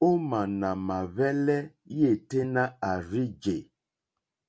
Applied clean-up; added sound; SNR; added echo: none; none; none; none.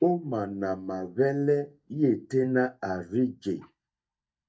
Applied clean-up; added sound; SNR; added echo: neural mask model DeepFilterNet 3.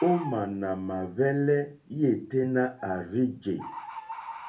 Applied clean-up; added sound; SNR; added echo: none; Bird; 16 dB; reverberation time 0.3 s.